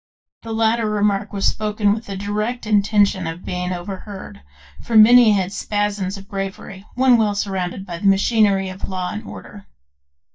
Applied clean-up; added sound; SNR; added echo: neural mask model DeepFilterNet 3.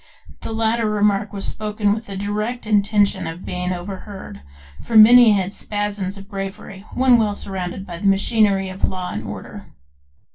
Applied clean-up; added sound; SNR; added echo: none; Bowed string instrument; 20 dB; reverberation time 0.2 s.